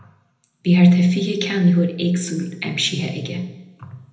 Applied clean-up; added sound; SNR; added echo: none; none; none; reverberation time 0.8 s.